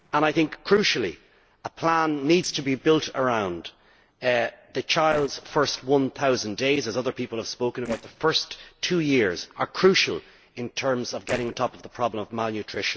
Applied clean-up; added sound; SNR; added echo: neural separator model SepFormer DNS4.